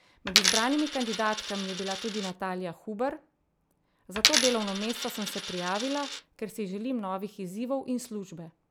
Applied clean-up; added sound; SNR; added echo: none; Coin (dropping); -2 dB; none.